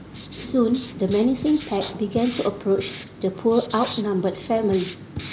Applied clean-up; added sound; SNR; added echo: none; Writing; 14 dB; none.